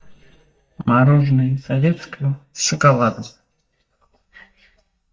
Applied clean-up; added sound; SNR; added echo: neural mask model DeepFilterNet 3.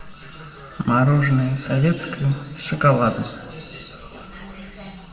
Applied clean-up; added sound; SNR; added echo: none; Wind chime / Percussion; 2 dB; reverberation time 1.3 s.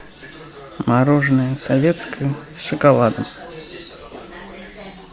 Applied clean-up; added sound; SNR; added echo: none; none; none; none.